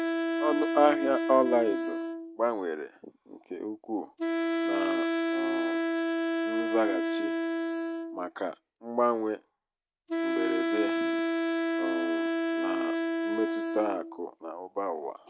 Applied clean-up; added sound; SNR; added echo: neural mask model RNNoise.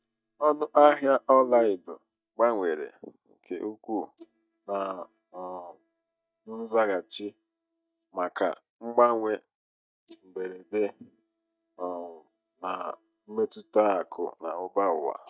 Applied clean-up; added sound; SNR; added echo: neural mask model DeepFilterNet 3.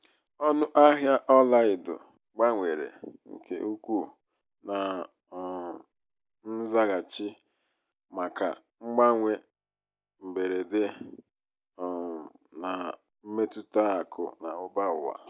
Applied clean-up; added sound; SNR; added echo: none; none; none; none.